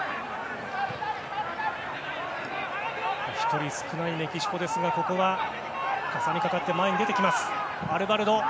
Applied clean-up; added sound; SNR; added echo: none; none; none; none.